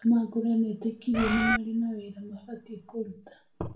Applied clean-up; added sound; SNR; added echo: none; Bird; -1 dB; reverberation time 0.3 s.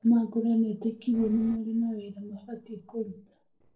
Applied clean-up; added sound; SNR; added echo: neural separator model SepFormer DNS4.